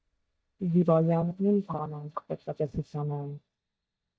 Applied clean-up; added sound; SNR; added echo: neural mask model DeepFilterNet 3.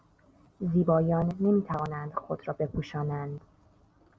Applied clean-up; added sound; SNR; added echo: none; none; none; none.